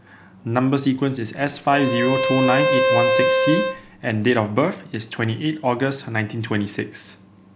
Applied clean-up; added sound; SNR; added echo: none; Bowed string instrument; -1 dB; none.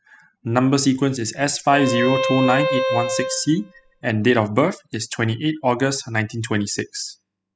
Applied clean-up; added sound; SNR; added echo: classical method spectral subtraction.